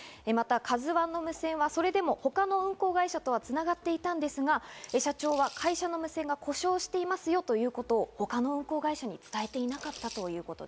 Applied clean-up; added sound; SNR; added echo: none; Rattle / Rattle (instrument); 18 dB; none.